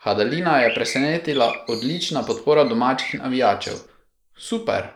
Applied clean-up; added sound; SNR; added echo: neural mask model Resemble Enhance denoiser.